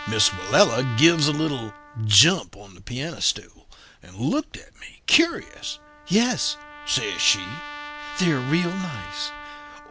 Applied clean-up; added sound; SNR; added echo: none; Trumpet; 14 dB; none.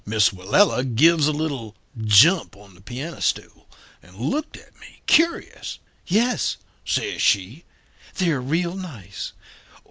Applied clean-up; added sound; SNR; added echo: none; none; none; none.